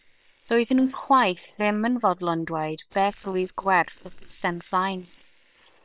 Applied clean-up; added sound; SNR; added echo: neural separator model SepFormer WHAM!.